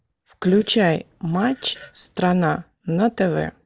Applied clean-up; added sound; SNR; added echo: neural separator model SepFormer DNS4.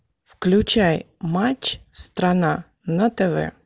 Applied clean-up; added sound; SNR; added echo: none; none; none; none.